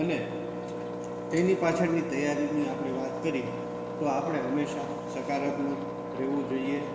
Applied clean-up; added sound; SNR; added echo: none; Engine; 5 dB; reverberation time 2.8 s.